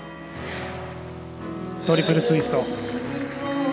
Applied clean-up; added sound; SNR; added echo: none; none; none; none.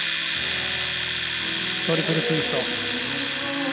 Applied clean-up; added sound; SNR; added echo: none; Domestic sounds, home sounds; -2 dB; none.